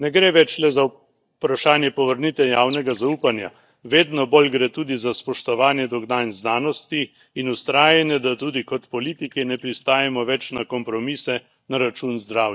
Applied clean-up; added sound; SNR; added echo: neural mask model DeepFilterNet 3.